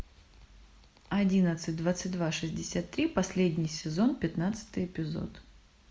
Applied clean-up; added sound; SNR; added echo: none; none; none; none.